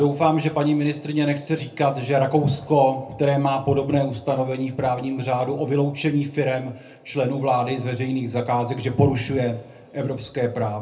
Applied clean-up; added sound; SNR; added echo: none; none; none; reverberation time 0.3 s.